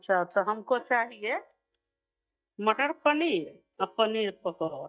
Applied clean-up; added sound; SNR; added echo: neural mask model DeepFilterNet 3.